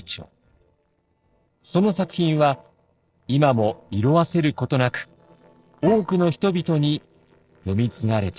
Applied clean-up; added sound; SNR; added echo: neural separator model SepFormer DNS4.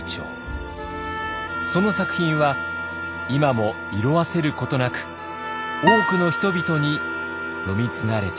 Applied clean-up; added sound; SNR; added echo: none; Acoustic guitar + Wind instrument, woodwind instrument; 4 dB; none.